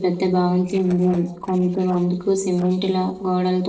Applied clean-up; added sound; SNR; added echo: neural separator model SepFormer DNS4.